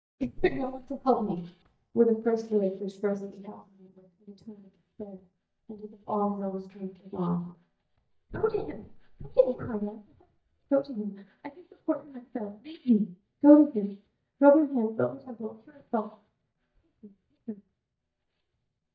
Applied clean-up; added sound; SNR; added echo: neural mask model DeepFilterNet 3.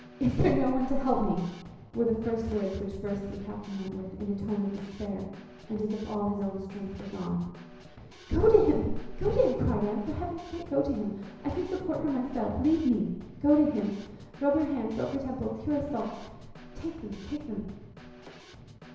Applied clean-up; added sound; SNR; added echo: none; Snare drum / Drum kit; 19 dB; reverberation time 1.0 s.